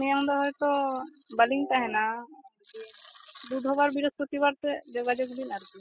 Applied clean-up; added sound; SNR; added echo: classical method spectral subtraction.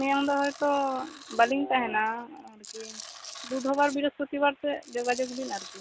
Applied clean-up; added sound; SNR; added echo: none; Tools; 18 dB; none.